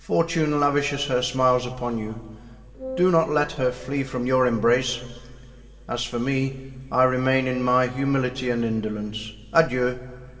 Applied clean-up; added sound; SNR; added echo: none; Wind instrument, woodwind instrument; 11 dB; reverberation time 2.6 s.